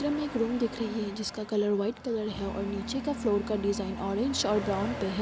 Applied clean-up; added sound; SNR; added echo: none; Engine starting / Accelerating, revving, vroom / Motor vehicle (road); 9 dB; none.